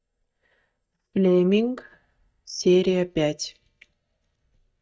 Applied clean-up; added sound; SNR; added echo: neural mask model DeepFilterNet 3.